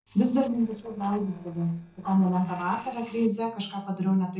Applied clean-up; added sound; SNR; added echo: neural separator model SepFormer DNS4.